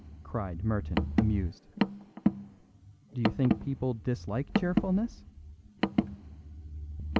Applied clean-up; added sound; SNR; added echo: none; Car; -1 dB; none.